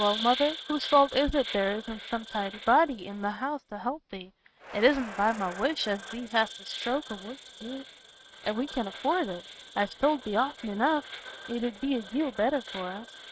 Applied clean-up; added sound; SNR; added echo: neural mask model RNNoise.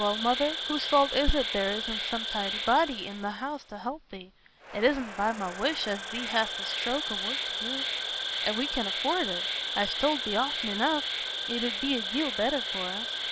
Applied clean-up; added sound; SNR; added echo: none; Insect; 3 dB; none.